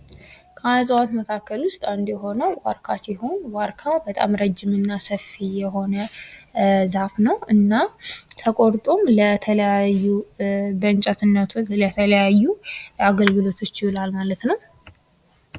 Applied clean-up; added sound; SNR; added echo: none; none; none; none.